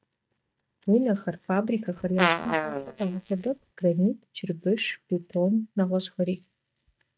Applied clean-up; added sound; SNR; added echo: neural mask model DeepFilterNet 3.